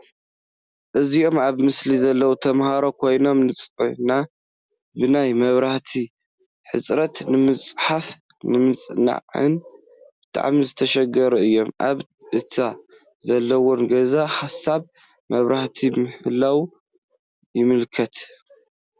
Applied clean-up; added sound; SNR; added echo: none; none; none; none.